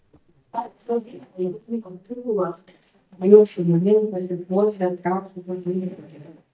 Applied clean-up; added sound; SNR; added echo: neural mask model DeepFilterNet 3.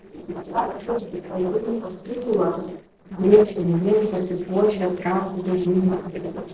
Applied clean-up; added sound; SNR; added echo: neural separator model SepFormer DNS4.